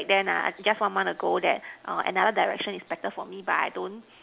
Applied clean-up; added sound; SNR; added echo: none; none; none; none.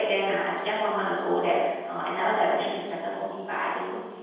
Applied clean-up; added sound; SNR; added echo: none; none; none; reverberation time 1.2 s.